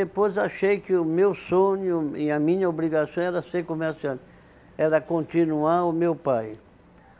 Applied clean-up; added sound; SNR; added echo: none; none; none; none.